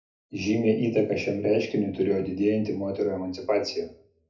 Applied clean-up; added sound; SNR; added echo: none; none; none; reverberation time 0.4 s.